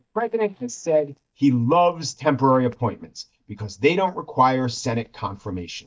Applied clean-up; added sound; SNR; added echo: neural mask model DeepFilterNet 3.